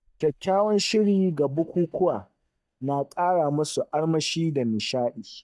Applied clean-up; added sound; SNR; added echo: neural mask model DeepFilterNet 3.